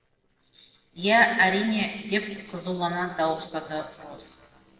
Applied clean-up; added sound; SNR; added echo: neural separator model SepFormer DNS4.